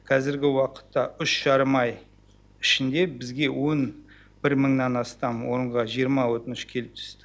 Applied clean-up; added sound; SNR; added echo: none; none; none; none.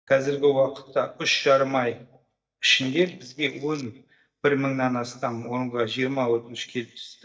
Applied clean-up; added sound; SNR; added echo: neural mask model DeepFilterNet 3.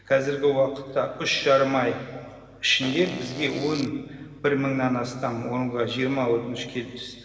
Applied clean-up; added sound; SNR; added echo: none; Fart; 12 dB; reverberation time 1.9 s.